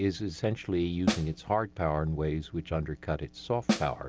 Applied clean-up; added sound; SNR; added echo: none; Snare drum; -1 dB; none.